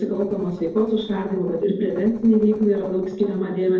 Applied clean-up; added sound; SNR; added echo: neural separator model SepFormer DNS4.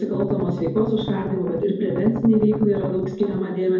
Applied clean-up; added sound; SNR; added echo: none; Strum; 7 dB; reverberation time 2.0 s.